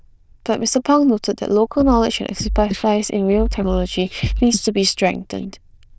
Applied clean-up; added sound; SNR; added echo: neural diffusion model UNIVERSE++.